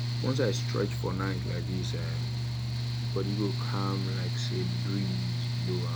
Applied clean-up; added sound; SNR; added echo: none; Mechanical fan; -5 dB; none.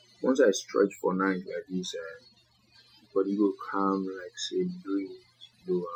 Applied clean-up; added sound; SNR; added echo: classical method Wiener filter.